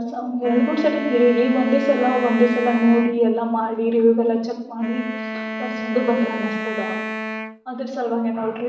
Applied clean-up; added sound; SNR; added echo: none; Wind instrument, woodwind instrument; 9 dB; reverberation time 0.6 s.